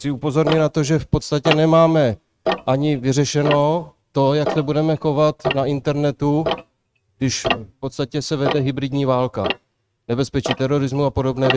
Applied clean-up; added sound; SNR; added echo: neural mask model RNNoise.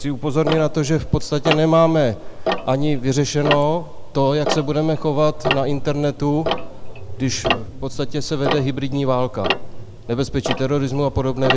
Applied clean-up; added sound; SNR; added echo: none; Tick-tock; 5 dB; none.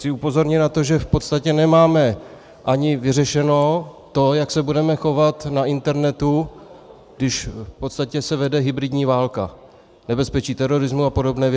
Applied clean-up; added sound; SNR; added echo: none; none; none; none.